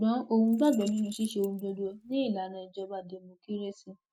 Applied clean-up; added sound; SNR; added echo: neural mask model RNNoise.